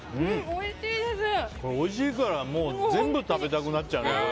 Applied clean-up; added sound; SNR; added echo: none; none; none; none.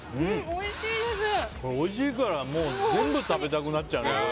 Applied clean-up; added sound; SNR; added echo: none; Engine / Drill; 10 dB; none.